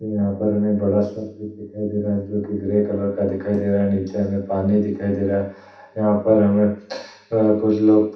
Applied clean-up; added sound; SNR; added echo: none; none; none; reverberation time 0.7 s.